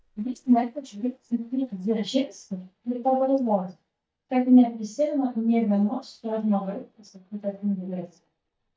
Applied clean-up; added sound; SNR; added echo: neural mask model DeepFilterNet 3.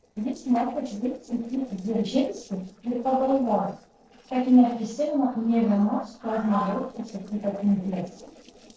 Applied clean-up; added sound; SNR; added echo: neural separator model SepFormer DNS4.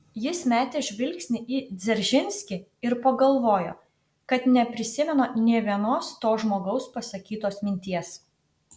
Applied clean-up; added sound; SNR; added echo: none; none; none; none.